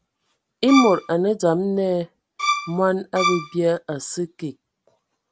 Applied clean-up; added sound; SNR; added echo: none; Bowed string instrument; 3 dB; none.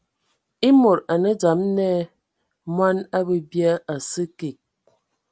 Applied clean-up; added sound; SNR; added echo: none; none; none; none.